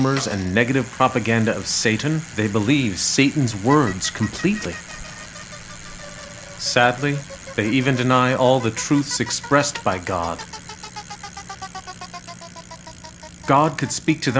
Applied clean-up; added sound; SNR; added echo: none; Bicycle; 15 dB; none.